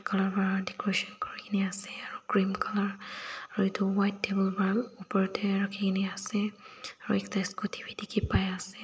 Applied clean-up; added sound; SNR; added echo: none; none; none; none.